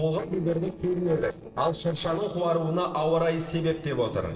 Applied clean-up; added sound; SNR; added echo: neural separator model SepFormer DNS4.